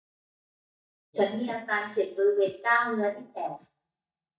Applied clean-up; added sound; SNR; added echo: neural mask model DeepFilterNet 3.